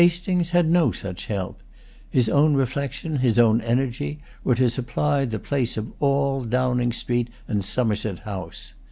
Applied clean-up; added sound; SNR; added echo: none; none; none; none.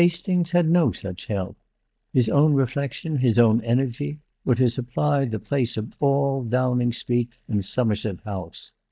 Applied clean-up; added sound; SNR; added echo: neural mask model DeepFilterNet 3.